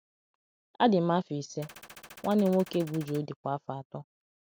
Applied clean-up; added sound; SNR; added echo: none; Gunshot, gunfire; 19 dB; none.